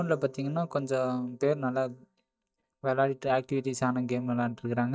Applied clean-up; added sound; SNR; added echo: neural mask model DeepFilterNet 3.